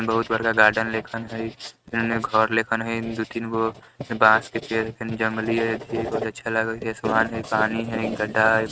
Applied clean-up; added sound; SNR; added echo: neural mask model RNNoise.